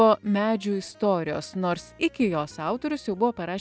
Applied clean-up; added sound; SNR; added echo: none; none; none; none.